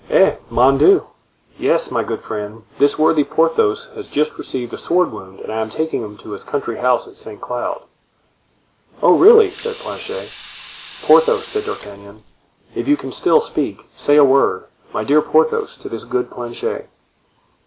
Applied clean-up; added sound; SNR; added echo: none; Sink (filling or washing) / Water tap, faucet; 12 dB; none.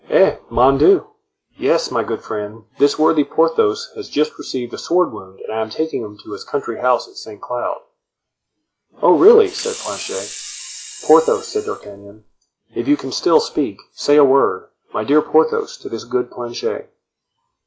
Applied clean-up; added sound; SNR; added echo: classical method log-MMSE.